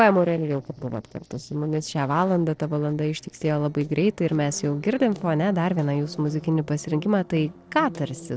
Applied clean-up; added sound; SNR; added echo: neural separator model SepFormer DNS4.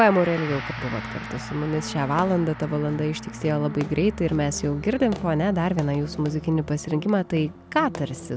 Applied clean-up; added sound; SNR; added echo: none; Gong + Fireworks; 16 dB; none.